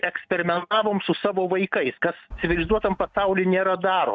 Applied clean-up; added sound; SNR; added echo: neural mask model RNNoise.